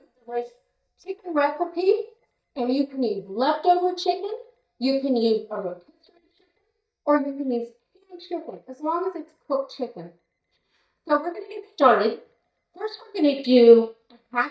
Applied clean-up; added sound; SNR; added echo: neural mask model DeepFilterNet 3.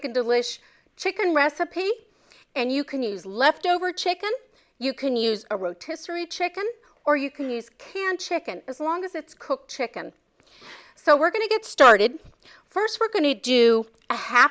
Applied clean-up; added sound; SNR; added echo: none; none; none; none.